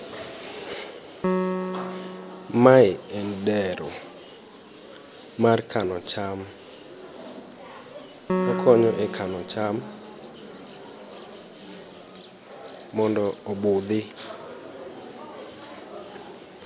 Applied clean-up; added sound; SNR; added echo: none; Piano; 6 dB; none.